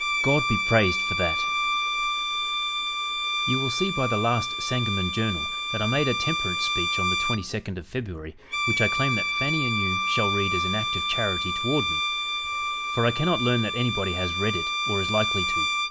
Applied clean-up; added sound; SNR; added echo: none; Bowed string instrument; -1 dB; none.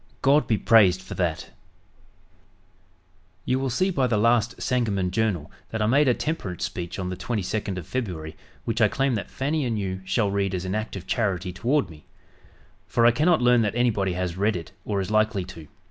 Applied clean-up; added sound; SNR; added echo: none; none; none; none.